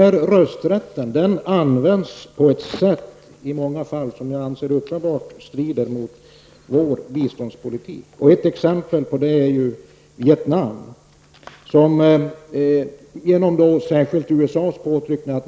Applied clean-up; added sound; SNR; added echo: none; none; none; none.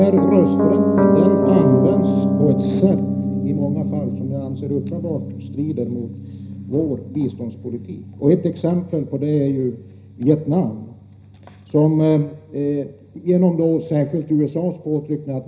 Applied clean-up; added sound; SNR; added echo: none; Piano; 2 dB; reverberation time 0.5 s.